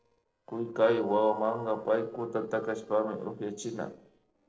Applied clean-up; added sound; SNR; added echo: neural separator model SepFormer DNS4.